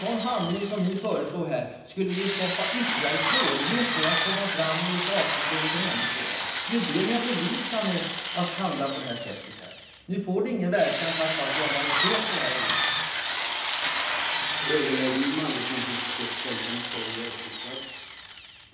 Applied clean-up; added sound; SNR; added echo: none; Drill; -4 dB; reverberation time 0.9 s.